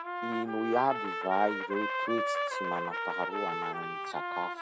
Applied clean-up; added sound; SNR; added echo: none; Trumpet; 1 dB; none.